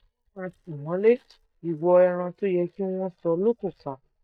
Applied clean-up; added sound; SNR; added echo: neural mask model DeepFilterNet 3.